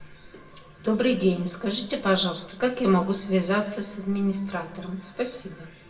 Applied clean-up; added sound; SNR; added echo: none; none; none; reverberation time 0.7 s.